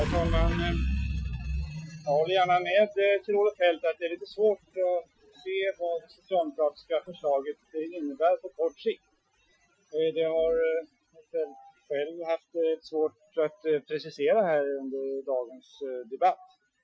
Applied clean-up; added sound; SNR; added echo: classical method Wiener filter.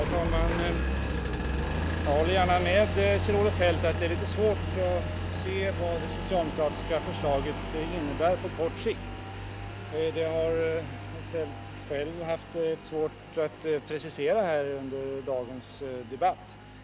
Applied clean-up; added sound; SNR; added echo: none; Engine; 3 dB; none.